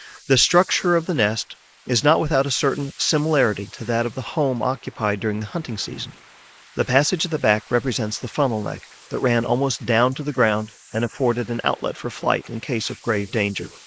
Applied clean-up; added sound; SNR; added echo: neural mask model Resemble Enhance denoiser.